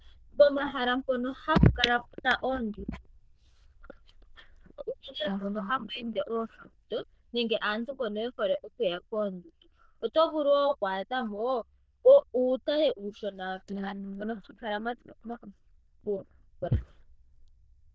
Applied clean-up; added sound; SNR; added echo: neural diffusion model UNIVERSE++.